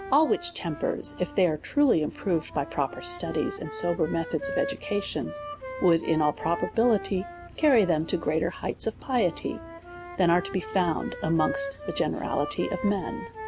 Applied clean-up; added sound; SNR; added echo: none; Wind instrument, woodwind instrument; 12 dB; none.